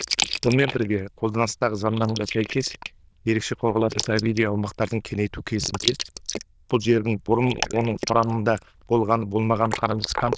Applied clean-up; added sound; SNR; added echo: neural diffusion model UNIVERSE++.